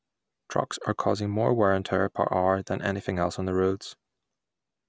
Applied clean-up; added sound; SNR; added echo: none; none; none; none.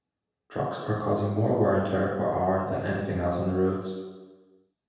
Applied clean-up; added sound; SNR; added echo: none; none; none; reverberation time 1.2 s.